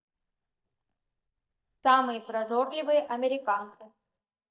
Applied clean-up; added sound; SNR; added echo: neural mask model DeepFilterNet 3.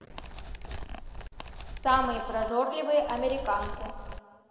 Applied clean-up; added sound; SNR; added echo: none; Animal; 8 dB; reverberation time 2.1 s.